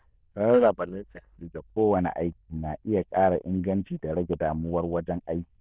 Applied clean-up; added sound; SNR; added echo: neural diffusion model UNIVERSE++.